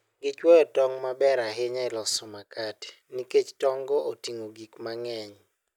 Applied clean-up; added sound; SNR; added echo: none; none; none; none.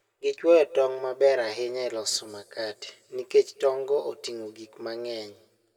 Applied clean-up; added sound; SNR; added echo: none; none; none; reverberation time 2.1 s.